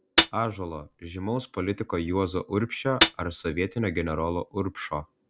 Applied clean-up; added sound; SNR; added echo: none; Hi-hat; -1 dB; none.